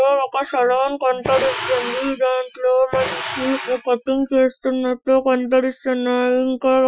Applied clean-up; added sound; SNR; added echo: classical method Wiener filter.